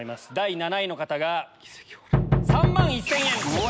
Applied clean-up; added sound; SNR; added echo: none; Knock; -5 dB; none.